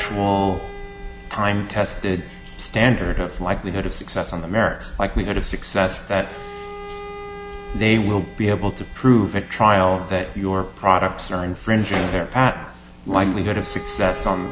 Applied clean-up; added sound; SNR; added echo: none; Bowed string instrument; 18 dB; none.